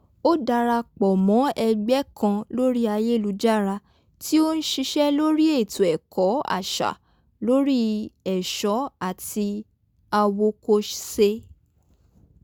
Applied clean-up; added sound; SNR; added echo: none; none; none; none.